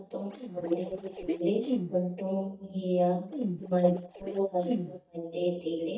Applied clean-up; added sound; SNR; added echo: neural mask model DeepFilterNet 3.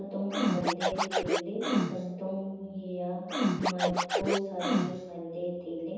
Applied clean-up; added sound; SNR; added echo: none; Scratching (performance technique); -4 dB; reverberation time 1.1 s.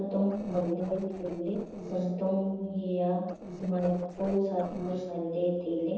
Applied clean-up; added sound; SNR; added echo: neural separator model SepFormer DNS4.